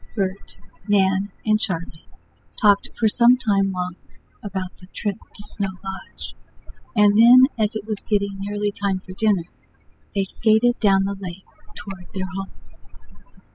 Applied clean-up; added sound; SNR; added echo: classical method spectral subtraction.